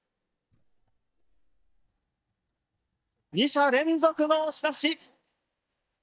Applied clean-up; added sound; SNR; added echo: neural mask model DeepFilterNet 3.